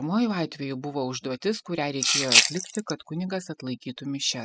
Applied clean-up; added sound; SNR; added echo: classical method spectral subtraction.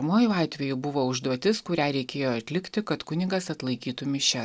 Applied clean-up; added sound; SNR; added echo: none; none; none; none.